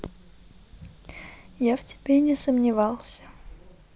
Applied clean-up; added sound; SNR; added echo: none; none; none; none.